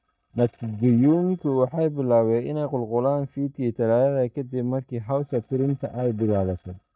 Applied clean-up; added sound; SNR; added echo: neural mask model DeepFilterNet 3.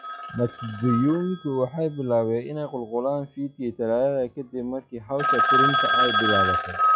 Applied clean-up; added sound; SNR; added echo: classical method log-MMSE.